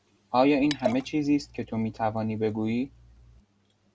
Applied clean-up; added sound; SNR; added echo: none; Liquid; 11 dB; none.